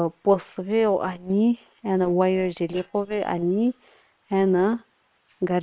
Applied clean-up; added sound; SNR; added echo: neural separator model SepFormer WHAM!.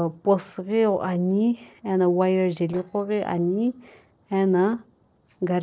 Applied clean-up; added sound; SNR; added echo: neural separator model SepFormer DNS4.